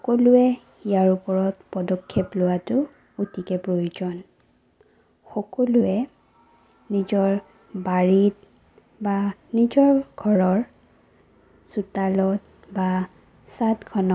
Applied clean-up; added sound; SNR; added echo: none; none; none; none.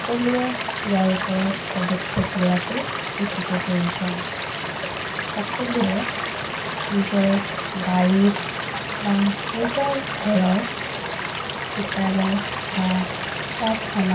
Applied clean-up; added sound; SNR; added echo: none; Stream / Liquid; 4 dB; reverberation time 0.2 s.